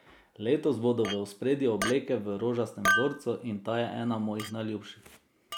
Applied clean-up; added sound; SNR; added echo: none; Chink, clink; 6 dB; none.